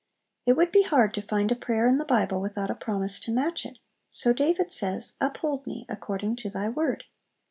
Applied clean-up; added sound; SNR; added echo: none; none; none; none.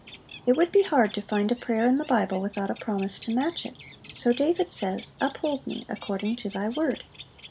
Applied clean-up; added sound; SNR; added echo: none; Bird; 20 dB; none.